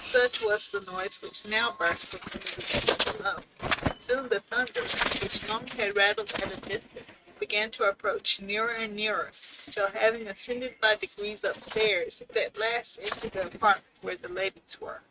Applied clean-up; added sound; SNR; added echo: neural mask model RNNoise.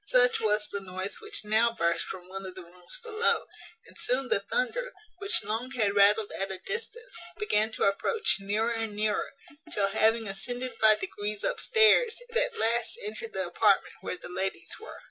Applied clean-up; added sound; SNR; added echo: none; none; none; none.